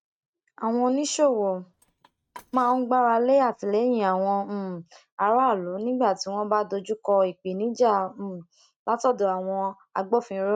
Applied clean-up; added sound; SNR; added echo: neural mask model RNNoise.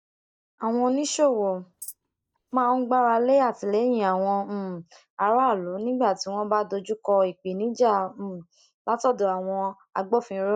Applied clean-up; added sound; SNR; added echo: neural mask model DeepFilterNet 3.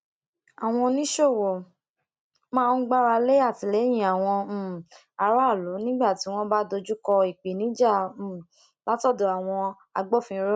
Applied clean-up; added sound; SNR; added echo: none; none; none; none.